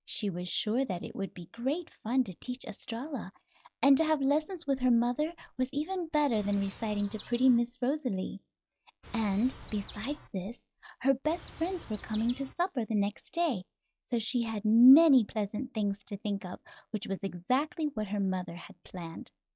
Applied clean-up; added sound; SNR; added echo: classical method log-MMSE.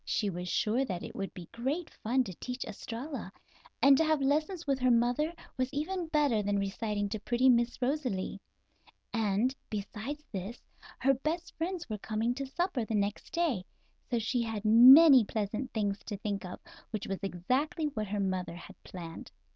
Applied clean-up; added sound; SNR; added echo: none; none; none; none.